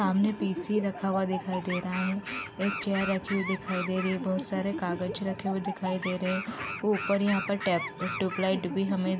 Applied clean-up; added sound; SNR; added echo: none; Animal; 8 dB; none.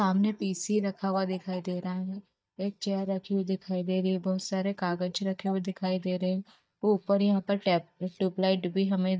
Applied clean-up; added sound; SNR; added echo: neural mask model DeepFilterNet 3.